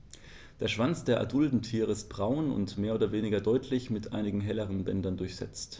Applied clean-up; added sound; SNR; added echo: none; none; none; none.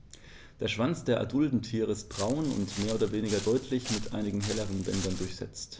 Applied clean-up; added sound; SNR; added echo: none; Walk, footsteps; 9 dB; none.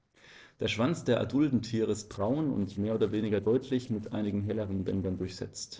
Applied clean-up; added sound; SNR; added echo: neural separator model SepFormer DNS4.